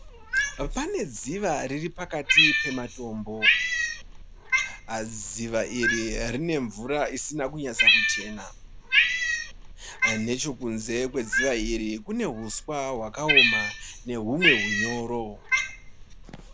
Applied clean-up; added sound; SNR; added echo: none; Cat; -3 dB; none.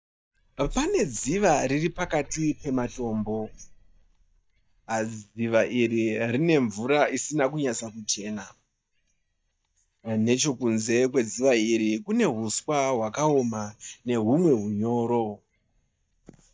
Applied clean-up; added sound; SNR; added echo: neural mask model DeepFilterNet 3.